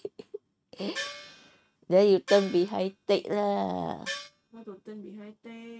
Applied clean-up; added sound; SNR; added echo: neural mask model RNNoise.